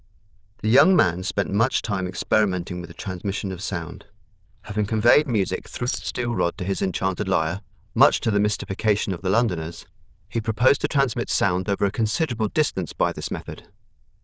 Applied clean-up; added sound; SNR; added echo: neural diffusion model UNIVERSE++.